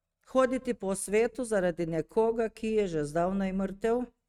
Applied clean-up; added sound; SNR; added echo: neural mask model RNNoise.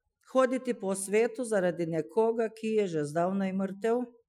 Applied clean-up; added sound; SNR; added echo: classical method Wiener filter.